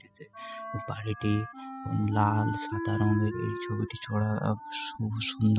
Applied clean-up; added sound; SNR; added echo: classical method spectral subtraction.